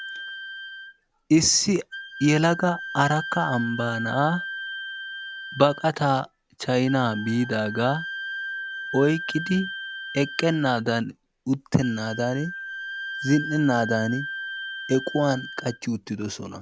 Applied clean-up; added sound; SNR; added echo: none; Wind instrument, woodwind instrument; 10 dB; none.